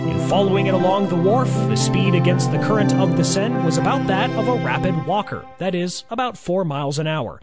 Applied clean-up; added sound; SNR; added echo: none; Organ; 0 dB; none.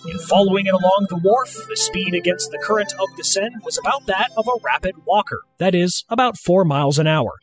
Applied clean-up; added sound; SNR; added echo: classical method spectral subtraction.